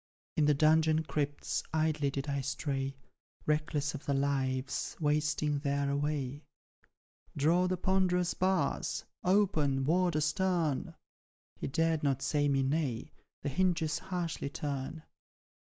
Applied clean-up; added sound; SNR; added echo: none; none; none; none.